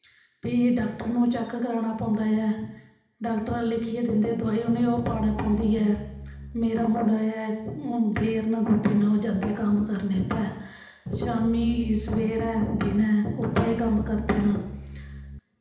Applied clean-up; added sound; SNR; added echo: none; Piano; 10 dB; reverberation time 0.8 s.